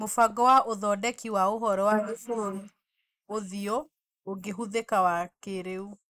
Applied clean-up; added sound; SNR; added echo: neural mask model Resemble Enhance denoiser.